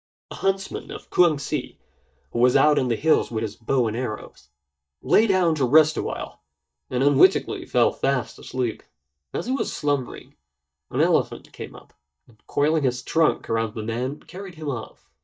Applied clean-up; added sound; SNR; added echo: neural mask model DeepFilterNet 3.